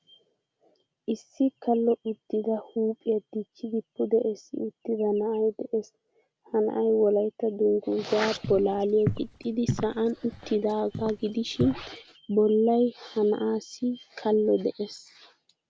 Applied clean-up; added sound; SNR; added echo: none; Walk, footsteps; 8 dB; none.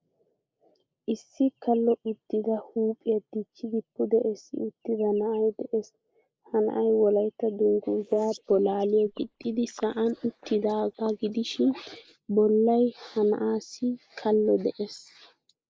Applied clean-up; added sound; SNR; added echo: neural mask model Resemble Enhance denoiser.